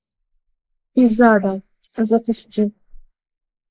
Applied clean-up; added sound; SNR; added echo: neural mask model Resemble Enhance denoiser.